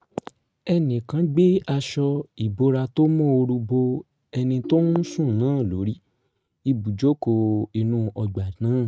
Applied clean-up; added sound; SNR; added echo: neural mask model RNNoise.